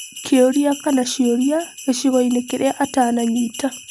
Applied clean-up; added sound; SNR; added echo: none; Bell; 14 dB; none.